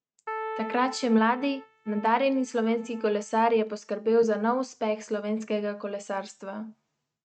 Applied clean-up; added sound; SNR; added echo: neural mask model RNNoise.